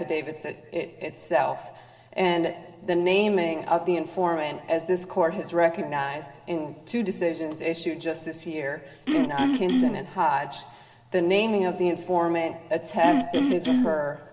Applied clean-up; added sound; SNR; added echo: none; Cough; -2 dB; reverberation time 1.4 s.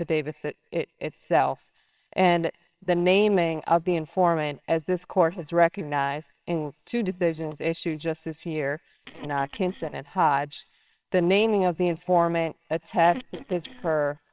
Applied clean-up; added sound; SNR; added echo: neural separator model SepFormer WHAMR!.